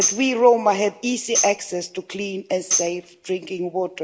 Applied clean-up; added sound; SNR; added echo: none; Tambourine; 7 dB; none.